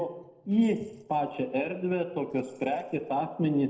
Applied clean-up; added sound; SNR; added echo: neural separator model SepFormer DNS4.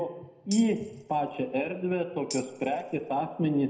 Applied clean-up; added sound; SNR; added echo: none; Tambourine; 16 dB; reverberation time 0.7 s.